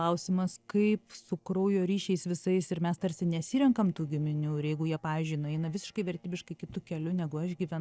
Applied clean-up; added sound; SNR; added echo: neural separator model SepFormer DNS4.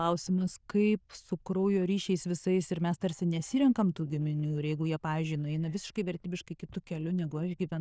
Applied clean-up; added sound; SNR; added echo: neural diffusion model UNIVERSE++.